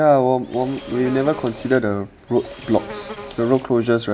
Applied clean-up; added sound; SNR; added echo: none; Insect; 15 dB; none.